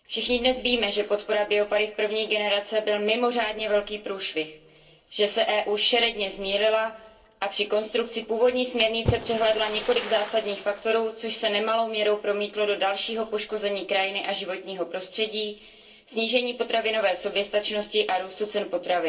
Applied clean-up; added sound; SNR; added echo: neural separator model SepFormer DNS4.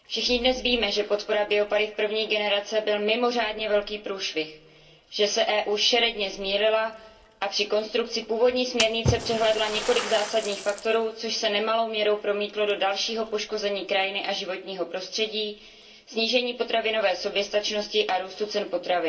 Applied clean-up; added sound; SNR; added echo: none; Splash, splatter; 15 dB; reverberation time 0.2 s.